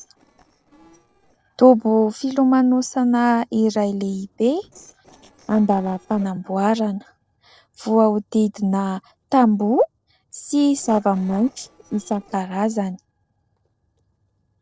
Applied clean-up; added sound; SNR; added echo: neural separator model SepFormer DNS4.